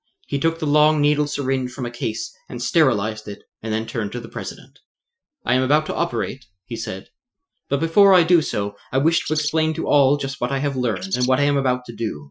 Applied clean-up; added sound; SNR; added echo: classical method Wiener filter.